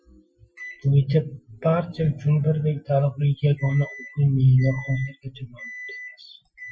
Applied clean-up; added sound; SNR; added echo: classical method Wiener filter.